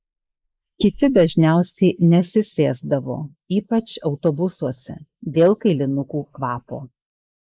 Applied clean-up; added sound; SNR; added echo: neural mask model Resemble Enhance denoiser.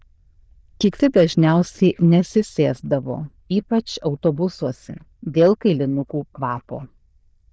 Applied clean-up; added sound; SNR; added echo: neural diffusion model UNIVERSE++.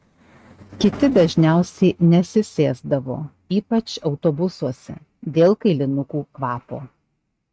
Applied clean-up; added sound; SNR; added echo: neural mask model RNNoise.